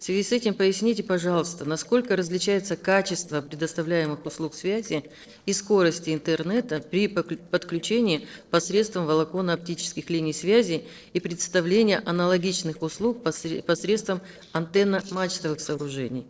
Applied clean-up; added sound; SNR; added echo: neural separator model SepFormer DNS4.